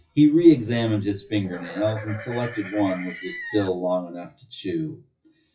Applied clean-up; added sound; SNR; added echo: classical method WPE with log-MMSE.